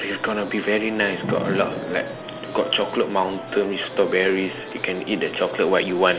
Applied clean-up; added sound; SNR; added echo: none; Wind instrument, woodwind instrument + Thunder / Rain; 12 dB; none.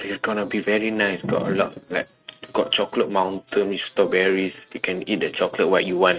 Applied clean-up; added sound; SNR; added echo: neural mask model RNNoise.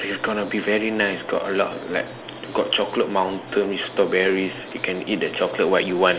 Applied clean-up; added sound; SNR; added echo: none; none; none; none.